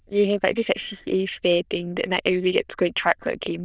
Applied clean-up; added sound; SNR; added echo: neural diffusion model UNIVERSE++.